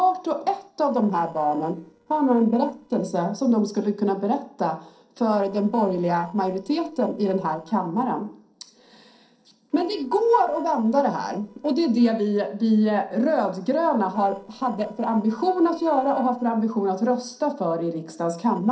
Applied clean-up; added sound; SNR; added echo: neural separator model SepFormer DNS4.